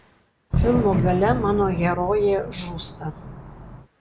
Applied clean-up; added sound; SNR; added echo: none; Fireworks; 3 dB; none.